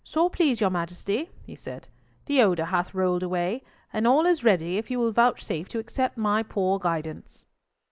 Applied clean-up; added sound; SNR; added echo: neural mask model Resemble Enhance denoiser.